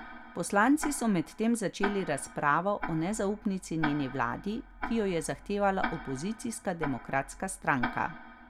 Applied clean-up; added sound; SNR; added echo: none; Tick-tock; 10 dB; none.